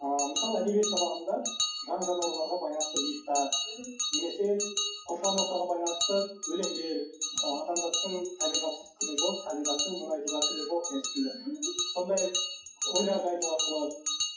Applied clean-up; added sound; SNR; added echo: classical method WPE with log-MMSE.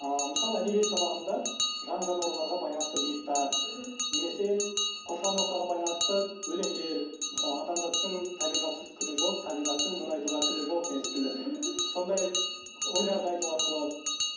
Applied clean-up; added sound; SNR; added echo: none; Bell; 1 dB; reverberation time 1.2 s.